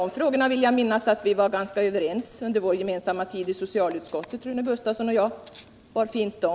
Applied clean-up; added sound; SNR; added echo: none; none; none; none.